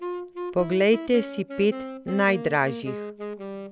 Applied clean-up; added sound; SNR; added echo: none; Wind instrument, woodwind instrument; 9 dB; none.